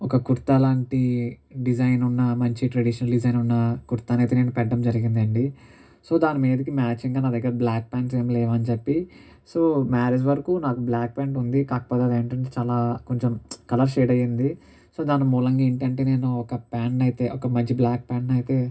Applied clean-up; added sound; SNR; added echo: none; none; none; reverberation time 0.4 s.